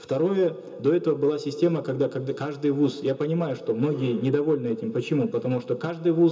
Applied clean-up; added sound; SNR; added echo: none; none; none; reverberation time 0.2 s.